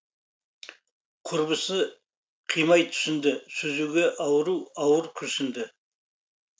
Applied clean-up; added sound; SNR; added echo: none; none; none; none.